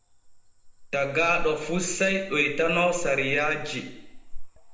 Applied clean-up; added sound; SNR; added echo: none; Cricket / Frog; 9 dB; reverberation time 0.8 s.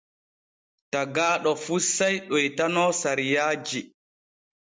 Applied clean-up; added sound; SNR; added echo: none; none; none; none.